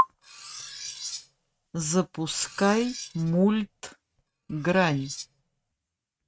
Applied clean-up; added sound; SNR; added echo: neural mask model RNNoise.